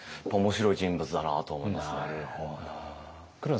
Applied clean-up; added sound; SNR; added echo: none; none; none; none.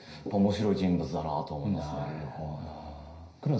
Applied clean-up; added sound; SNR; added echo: none; none; none; reverberation time 0.5 s.